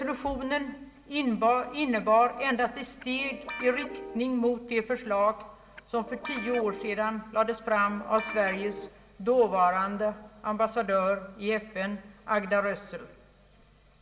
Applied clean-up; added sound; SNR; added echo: none; Guitar; 11 dB; reverberation time 2.9 s.